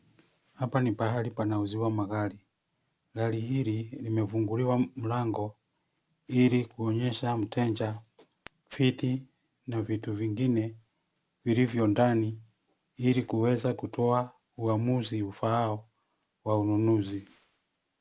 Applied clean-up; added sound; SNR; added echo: none; none; none; none.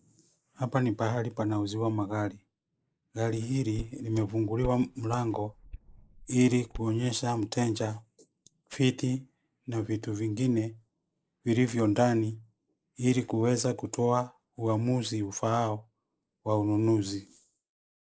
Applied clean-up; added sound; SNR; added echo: neural mask model Resemble Enhance denoiser.